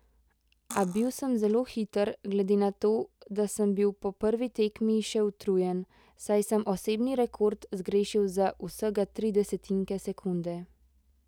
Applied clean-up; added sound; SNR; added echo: none; Cutlery, silverware; 16 dB; none.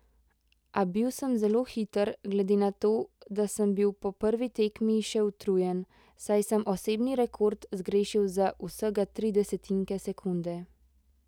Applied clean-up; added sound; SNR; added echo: none; none; none; none.